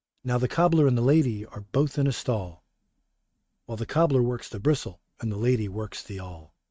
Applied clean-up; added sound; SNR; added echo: neural mask model RNNoise.